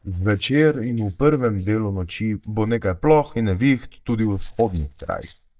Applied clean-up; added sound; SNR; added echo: neural mask model DeepFilterNet 3.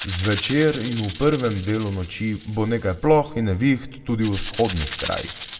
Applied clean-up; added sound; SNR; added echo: none; Rattle (instrument); 3 dB; reverberation time 0.4 s.